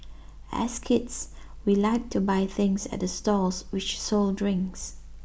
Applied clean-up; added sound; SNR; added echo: none; none; none; none.